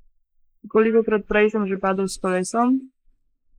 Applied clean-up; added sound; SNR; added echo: neural mask model Resemble Enhance denoiser.